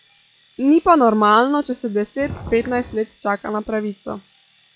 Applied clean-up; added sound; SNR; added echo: classical method log-MMSE.